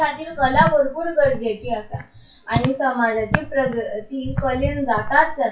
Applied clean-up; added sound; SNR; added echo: classical method WPE with log-MMSE.